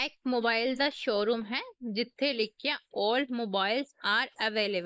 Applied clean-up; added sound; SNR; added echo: neural mask model Resemble Enhance denoiser.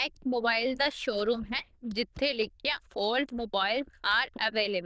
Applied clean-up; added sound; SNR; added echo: neural diffusion model UNIVERSE++.